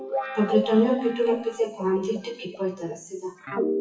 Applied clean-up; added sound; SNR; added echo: classical method WPE with log-MMSE.